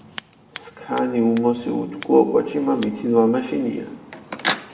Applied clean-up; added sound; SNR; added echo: none; Scissors; 13 dB; reverberation time 1.0 s.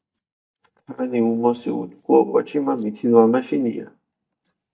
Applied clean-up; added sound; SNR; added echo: neural mask model DeepFilterNet 3.